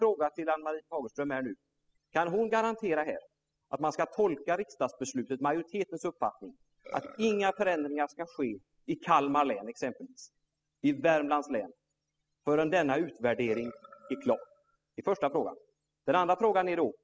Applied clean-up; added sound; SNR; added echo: classical method spectral subtraction.